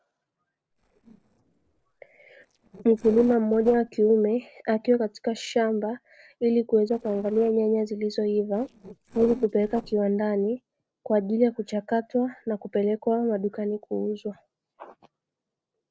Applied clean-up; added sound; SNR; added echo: neural separator model SepFormer DNS4.